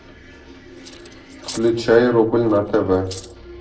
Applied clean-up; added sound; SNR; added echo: neural separator model SepFormer DNS4.